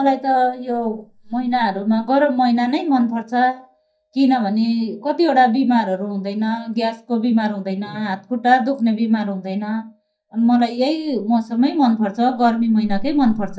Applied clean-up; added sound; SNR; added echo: neural mask model DeepFilterNet 3.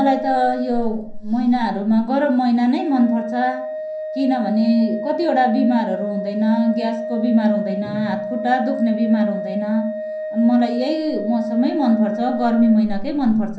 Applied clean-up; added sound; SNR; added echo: none; Organ; 8 dB; reverberation time 0.6 s.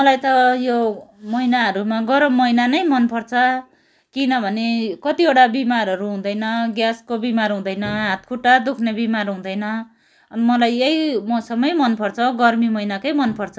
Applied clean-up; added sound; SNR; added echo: none; none; none; none.